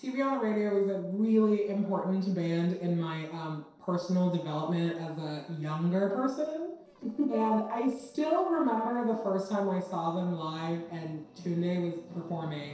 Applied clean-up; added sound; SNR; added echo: neural separator model SepFormer DNS4.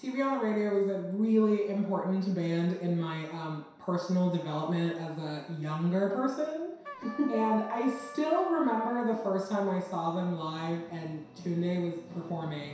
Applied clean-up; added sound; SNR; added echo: none; Trumpet; 15 dB; reverberation time 0.7 s.